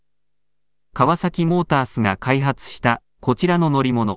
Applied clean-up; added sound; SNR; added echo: none; none; none; none.